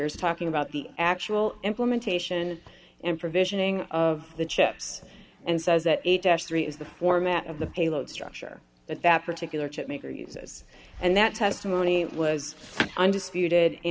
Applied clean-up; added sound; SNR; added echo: none; none; none; none.